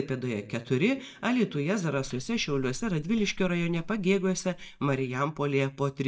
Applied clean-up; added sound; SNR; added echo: neural mask model DeepFilterNet 3.